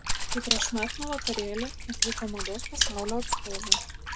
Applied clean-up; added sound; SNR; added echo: none; Water / Splash, splatter + Rattle (instrument); -5 dB; none.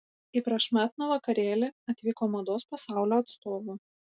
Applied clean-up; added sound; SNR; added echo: none; none; none; none.